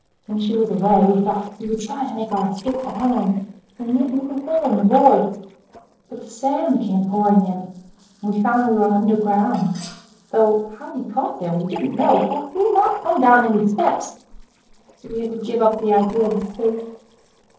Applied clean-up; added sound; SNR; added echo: neural separator model SepFormer DNS4.